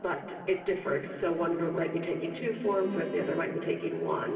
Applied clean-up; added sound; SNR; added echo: none; Bowed string instrument; 17 dB; reverberation time 2.8 s.